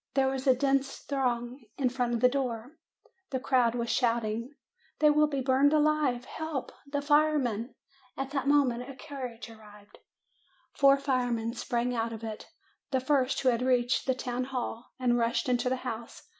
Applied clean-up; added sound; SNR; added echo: none; none; none; none.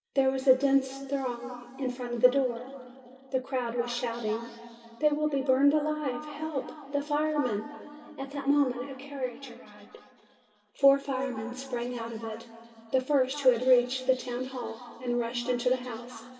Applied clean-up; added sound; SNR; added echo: none; none; none; reverberation time 2.9 s.